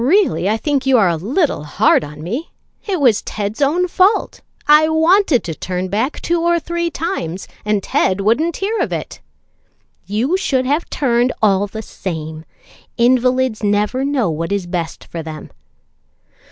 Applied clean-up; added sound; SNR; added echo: none; none; none; none.